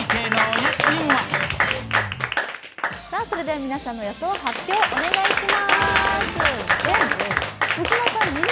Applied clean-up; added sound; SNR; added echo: none; Applause / Crowd; -2 dB; none.